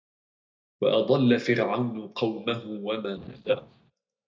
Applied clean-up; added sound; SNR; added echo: neural mask model DeepFilterNet 3.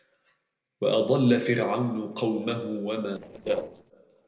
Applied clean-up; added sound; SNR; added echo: neural separator model SepFormer DNS4.